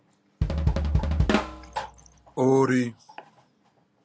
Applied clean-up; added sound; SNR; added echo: none; Drum kit; -3 dB; none.